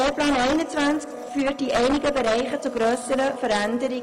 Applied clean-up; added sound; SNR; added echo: none; Domestic sounds, home sounds; 14 dB; none.